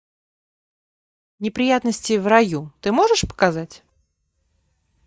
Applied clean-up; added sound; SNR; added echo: neural mask model DeepFilterNet 3.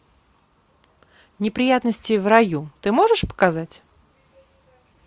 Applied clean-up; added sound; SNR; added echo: none; none; none; none.